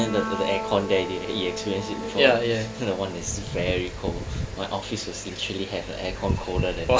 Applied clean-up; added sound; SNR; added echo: none; Piano; 11 dB; none.